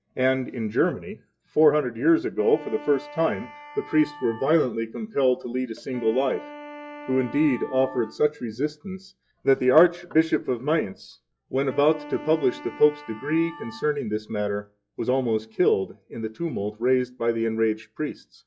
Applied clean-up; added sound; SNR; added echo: classical method log-MMSE.